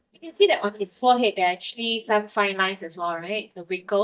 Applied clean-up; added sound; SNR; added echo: neural mask model DeepFilterNet 3.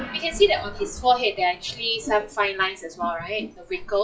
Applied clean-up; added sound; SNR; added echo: classical method WPE with log-MMSE.